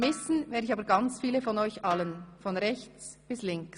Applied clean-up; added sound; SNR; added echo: none; Snare drum; 17 dB; none.